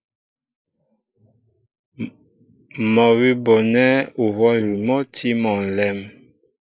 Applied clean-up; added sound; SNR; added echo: neural mask model Resemble Enhance denoiser.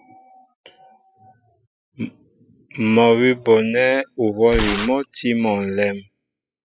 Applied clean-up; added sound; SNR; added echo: classical method spectral subtraction.